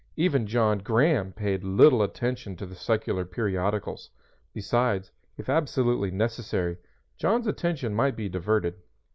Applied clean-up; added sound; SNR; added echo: none; none; none; none.